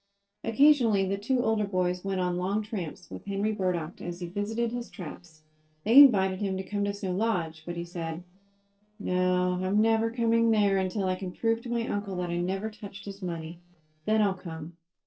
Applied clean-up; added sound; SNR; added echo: neural separator model SepFormer DNS4.